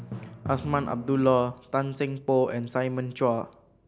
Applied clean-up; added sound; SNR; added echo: none; Drum; 16 dB; none.